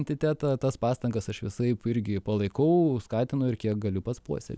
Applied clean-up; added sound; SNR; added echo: none; none; none; none.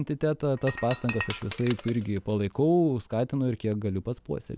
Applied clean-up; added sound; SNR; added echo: none; Shatter; 10 dB; none.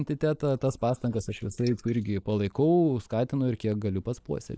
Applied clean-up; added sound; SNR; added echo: neural mask model Resemble Enhance denoiser.